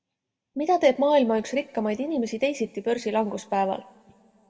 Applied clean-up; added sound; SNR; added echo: none; none; none; reverberation time 1.2 s.